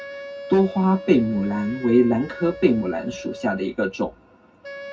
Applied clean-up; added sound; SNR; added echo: none; Wind instrument, woodwind instrument; 16 dB; reverberation time 0.4 s.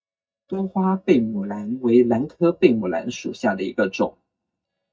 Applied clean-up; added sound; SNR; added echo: neural mask model DeepFilterNet 3.